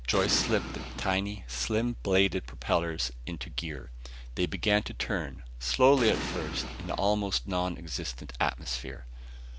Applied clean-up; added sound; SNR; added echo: none; Explosion; 6 dB; none.